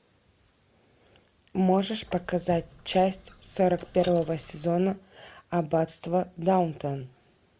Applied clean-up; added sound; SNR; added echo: none; Squeak; 19 dB; none.